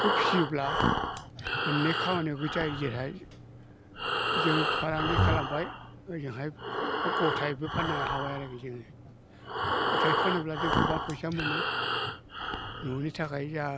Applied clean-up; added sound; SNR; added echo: none; Breathing; -2 dB; none.